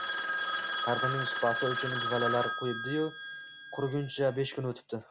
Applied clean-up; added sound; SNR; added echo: none; Telephone; -3 dB; none.